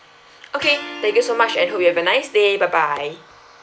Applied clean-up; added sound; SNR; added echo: none; Electric guitar; 15 dB; none.